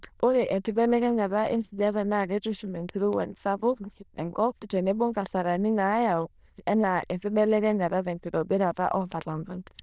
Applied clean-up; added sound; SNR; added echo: neural diffusion model UNIVERSE++.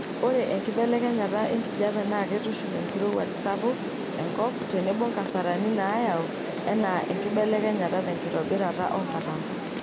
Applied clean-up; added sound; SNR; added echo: none; Rain; 4 dB; none.